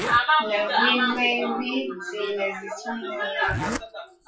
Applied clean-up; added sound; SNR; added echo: classical method WPE with log-MMSE.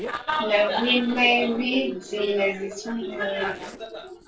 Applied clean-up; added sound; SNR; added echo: neural separator model SepFormer DNS4.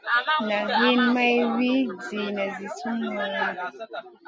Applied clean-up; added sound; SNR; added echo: none; none; none; none.